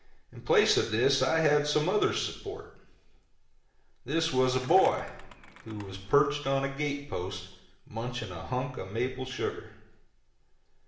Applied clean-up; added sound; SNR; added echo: none; Skateboard; 18 dB; reverberation time 0.7 s.